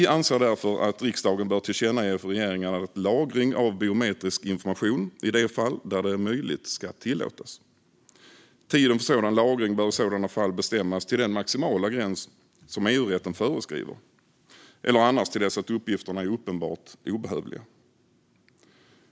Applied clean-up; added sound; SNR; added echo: none; none; none; none.